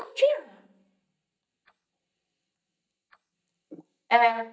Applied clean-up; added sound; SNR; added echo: neural mask model DeepFilterNet 3.